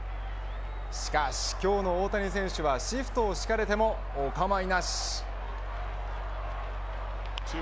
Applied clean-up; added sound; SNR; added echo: none; Mechanical fan; 3 dB; none.